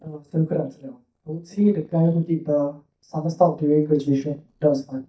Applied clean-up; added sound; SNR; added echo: neural mask model DeepFilterNet 3.